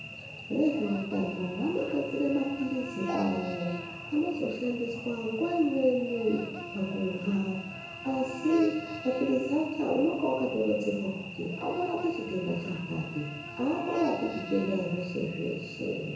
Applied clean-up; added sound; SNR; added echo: none; Cricket / Buzz; 11 dB; reverberation time 1.0 s.